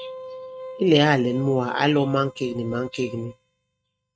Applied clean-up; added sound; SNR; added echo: neural mask model RNNoise.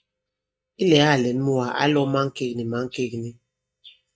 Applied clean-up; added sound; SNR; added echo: neural mask model DeepFilterNet 3.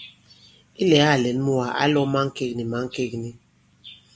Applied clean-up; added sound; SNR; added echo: none; none; none; none.